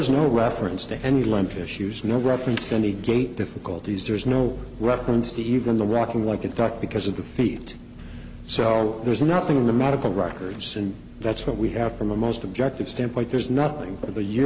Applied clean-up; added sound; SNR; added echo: none; Engine; 18 dB; none.